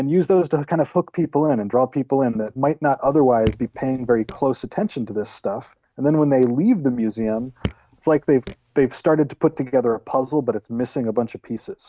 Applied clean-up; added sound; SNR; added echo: neural mask model RNNoise.